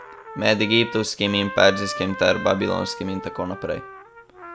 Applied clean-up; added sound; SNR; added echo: none; Trumpet; 12 dB; none.